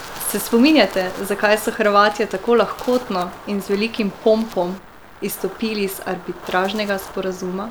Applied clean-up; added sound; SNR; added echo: none; Wind; 16 dB; none.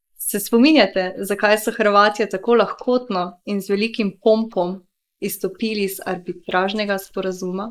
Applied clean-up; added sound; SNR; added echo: neural mask model Resemble Enhance denoiser.